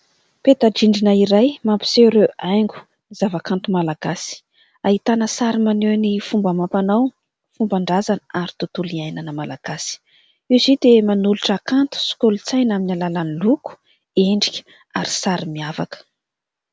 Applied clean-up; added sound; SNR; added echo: none; none; none; none.